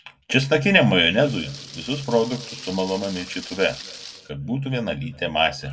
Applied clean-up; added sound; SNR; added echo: none; Rain; 16 dB; reverberation time 1.2 s.